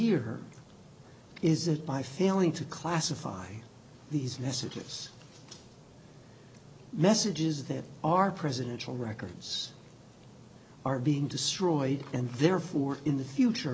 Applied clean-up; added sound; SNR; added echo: none; none; none; none.